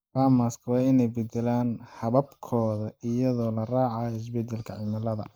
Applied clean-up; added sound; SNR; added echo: neural mask model Resemble Enhance denoiser.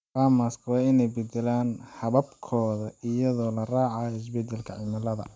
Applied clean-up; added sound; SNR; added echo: none; none; none; none.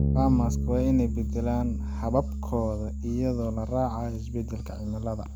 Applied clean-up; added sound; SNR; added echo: none; Bass guitar; 2 dB; none.